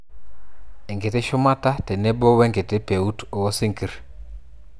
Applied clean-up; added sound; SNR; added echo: none; none; none; none.